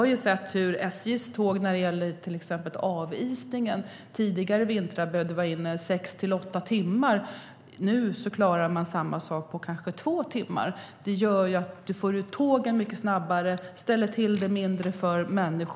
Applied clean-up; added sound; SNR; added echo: none; none; none; none.